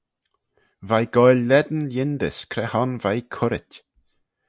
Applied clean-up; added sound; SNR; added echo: none; none; none; none.